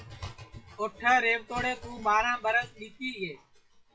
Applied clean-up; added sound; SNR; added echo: classical method WPE with log-MMSE.